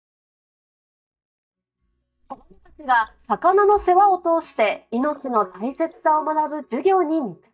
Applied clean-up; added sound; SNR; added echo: neural mask model DeepFilterNet 3.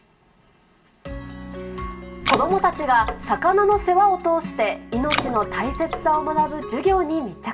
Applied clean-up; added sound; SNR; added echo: none; Water / Splash, splatter; 8 dB; reverberation time 0.2 s.